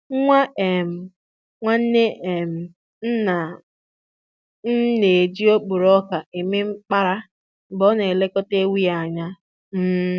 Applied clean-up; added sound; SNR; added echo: none; none; none; none.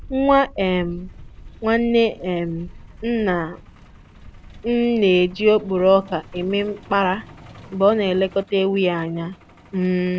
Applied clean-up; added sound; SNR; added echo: none; Truck; 20 dB; none.